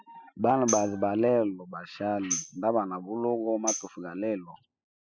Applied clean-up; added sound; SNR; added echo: classical method spectral subtraction.